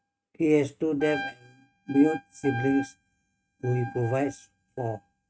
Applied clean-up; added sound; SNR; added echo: neural mask model RNNoise.